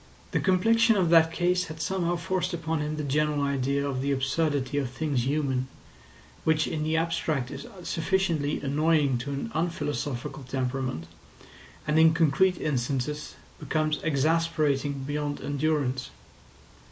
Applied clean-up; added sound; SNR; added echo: none; none; none; none.